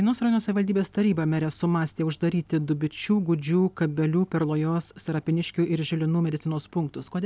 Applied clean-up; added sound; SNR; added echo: none; none; none; none.